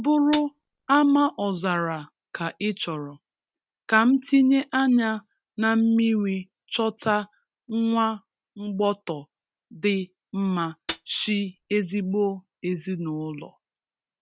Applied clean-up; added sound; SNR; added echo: none; Hi-hat; 15 dB; none.